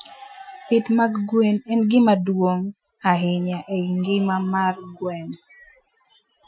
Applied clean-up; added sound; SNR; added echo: classical method Wiener filter.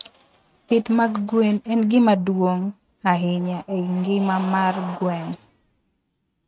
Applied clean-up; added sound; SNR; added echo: neural mask model RNNoise.